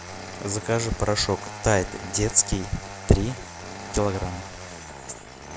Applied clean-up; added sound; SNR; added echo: none; Engine starting; 12 dB; none.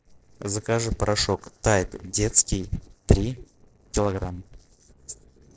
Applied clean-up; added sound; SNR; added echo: neural separator model SepFormer DNS4.